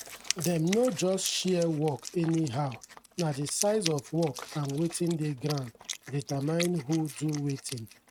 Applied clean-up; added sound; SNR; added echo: neural mask model RNNoise.